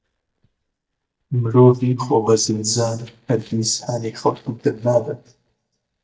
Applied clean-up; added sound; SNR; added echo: neural mask model DeepFilterNet 3.